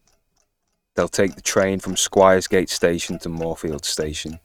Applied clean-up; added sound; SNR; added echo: neural mask model RNNoise.